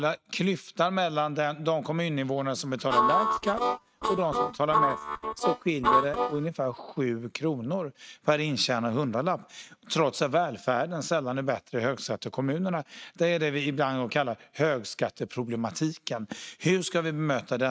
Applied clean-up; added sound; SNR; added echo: neural mask model RNNoise.